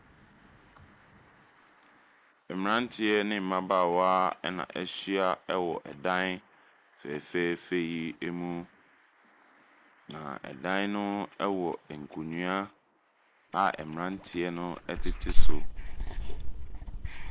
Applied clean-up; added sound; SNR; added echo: neural mask model Resemble Enhance denoiser.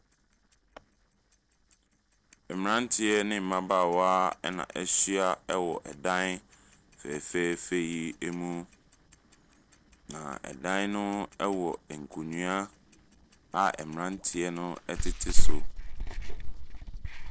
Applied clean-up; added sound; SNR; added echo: neural separator model SepFormer DNS4.